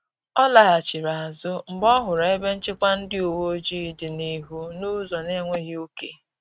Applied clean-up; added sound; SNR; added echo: neural mask model RNNoise.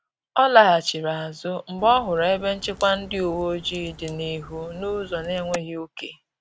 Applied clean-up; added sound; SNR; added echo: none; Crack; 18 dB; none.